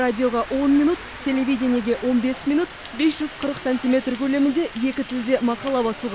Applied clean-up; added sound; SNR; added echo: none; Rain; 15 dB; none.